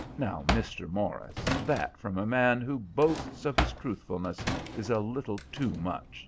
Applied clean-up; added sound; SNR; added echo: none; Drawer open or close; 5 dB; none.